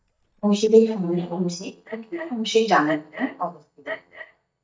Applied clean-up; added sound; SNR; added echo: neural mask model DeepFilterNet 3.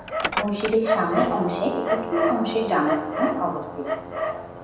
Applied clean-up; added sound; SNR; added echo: none; Dog; 1 dB; reverberation time 0.9 s.